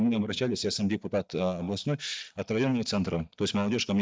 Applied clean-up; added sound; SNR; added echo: neural mask model DeepFilterNet 3.